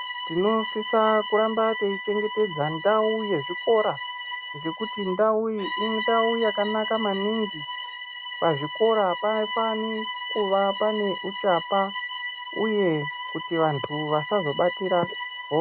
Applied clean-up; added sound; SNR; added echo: none; Bowed string instrument; 8 dB; none.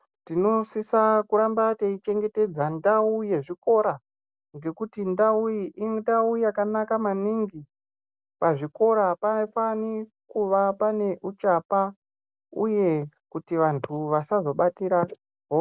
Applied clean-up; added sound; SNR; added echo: none; none; none; none.